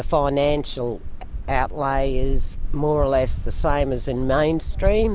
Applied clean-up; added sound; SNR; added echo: none; none; none; none.